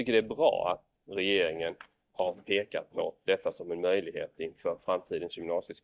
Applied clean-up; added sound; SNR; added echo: neural mask model DeepFilterNet 3.